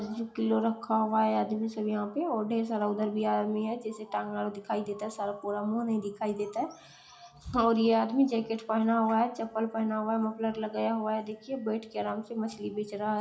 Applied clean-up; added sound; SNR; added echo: none; none; none; reverberation time 0.4 s.